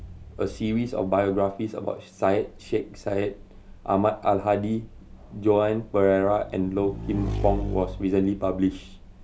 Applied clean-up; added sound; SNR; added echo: none; Motorcycle / Engine; 12 dB; none.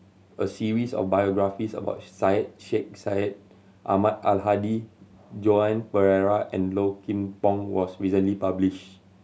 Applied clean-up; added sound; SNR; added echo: none; none; none; none.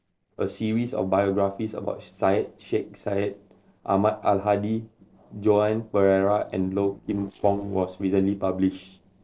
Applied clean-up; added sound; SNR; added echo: neural separator model SepFormer DNS4.